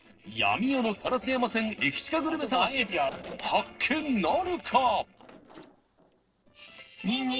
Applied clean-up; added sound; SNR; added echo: neural separator model SepFormer DNS4.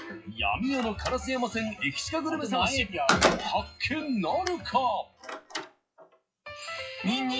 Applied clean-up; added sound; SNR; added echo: classical method WPE with log-MMSE.